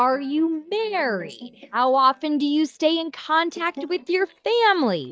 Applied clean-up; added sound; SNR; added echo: neural mask model DeepFilterNet 3.